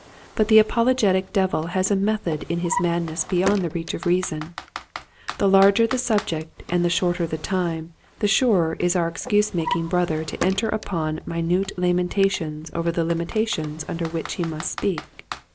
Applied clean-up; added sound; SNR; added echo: none; Computer keyboard + Drawer open or close; 14 dB; none.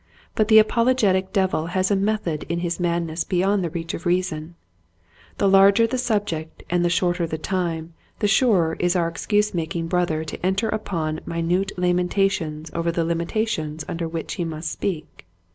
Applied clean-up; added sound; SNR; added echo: none; none; none; none.